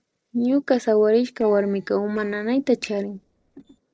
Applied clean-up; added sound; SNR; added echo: neural separator model SepFormer DNS4.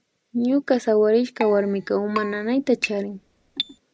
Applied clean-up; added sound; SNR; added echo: none; Keyboard (musical); 11 dB; none.